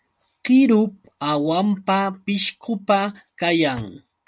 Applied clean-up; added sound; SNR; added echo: none; none; none; none.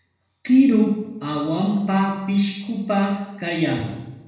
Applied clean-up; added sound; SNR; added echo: none; none; none; reverberation time 1.0 s.